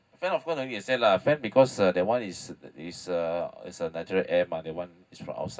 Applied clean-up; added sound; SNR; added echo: none; none; none; reverberation time 0.4 s.